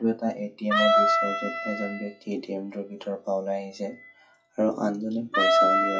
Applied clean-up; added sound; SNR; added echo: classical method WPE with log-MMSE.